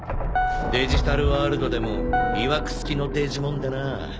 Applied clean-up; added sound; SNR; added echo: none; Piano; 7 dB; none.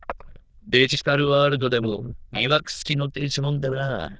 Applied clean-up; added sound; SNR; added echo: neural diffusion model UNIVERSE++.